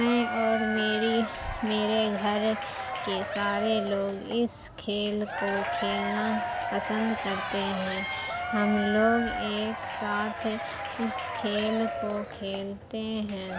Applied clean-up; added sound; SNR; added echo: none; Applause / Crowd / Cheering; 4 dB; none.